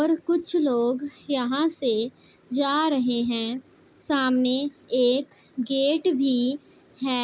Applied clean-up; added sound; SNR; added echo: none; none; none; none.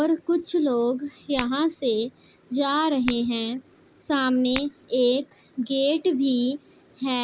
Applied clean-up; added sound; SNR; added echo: none; Tap / Glass; 17 dB; none.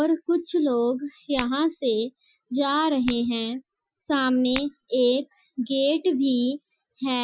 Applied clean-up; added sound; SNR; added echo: classical method Wiener filter.